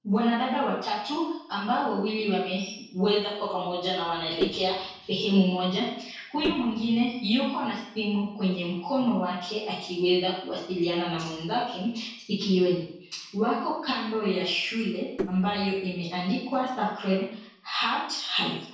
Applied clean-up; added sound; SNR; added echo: neural separator model SepFormer DNS4.